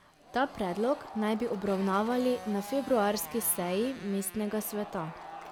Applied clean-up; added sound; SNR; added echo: none; Motorcycle + Crowd; 14 dB; none.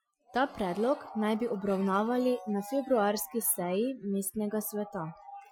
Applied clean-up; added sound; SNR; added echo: classical method Wiener filter.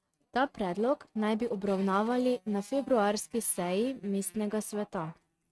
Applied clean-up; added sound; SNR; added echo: neural mask model RNNoise.